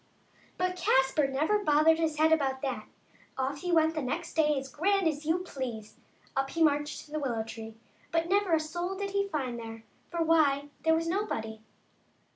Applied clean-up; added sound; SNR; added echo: none; none; none; none.